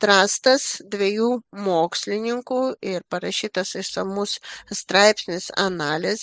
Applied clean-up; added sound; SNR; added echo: neural mask model Resemble Enhance denoiser.